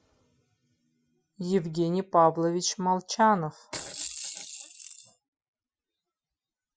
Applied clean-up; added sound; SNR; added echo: classical method Wiener filter.